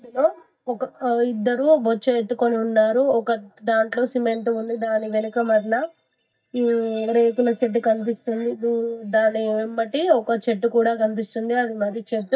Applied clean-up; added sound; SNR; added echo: neural mask model DeepFilterNet 3.